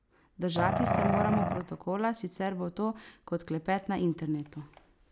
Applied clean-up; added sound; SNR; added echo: none; Growling; -3 dB; none.